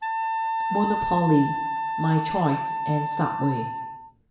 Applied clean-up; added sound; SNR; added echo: none; Wind instrument, woodwind instrument; 2 dB; reverberation time 0.8 s.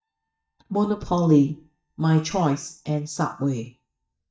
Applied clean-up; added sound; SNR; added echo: neural mask model DeepFilterNet 3.